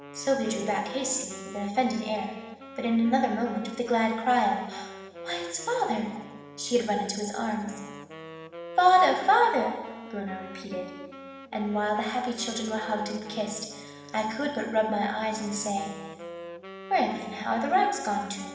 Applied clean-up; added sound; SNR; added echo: none; Wind instrument, woodwind instrument; 15 dB; reverberation time 1.2 s.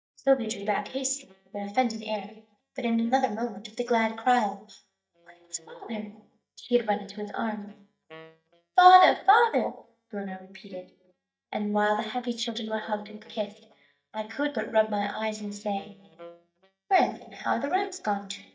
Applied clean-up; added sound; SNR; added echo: neural mask model DeepFilterNet 3.